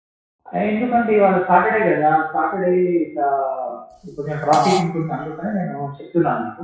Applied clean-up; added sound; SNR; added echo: classical method WPE with log-MMSE.